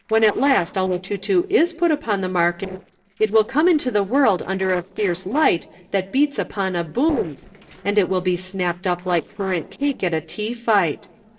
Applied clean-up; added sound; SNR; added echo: neural separator model SepFormer DNS4.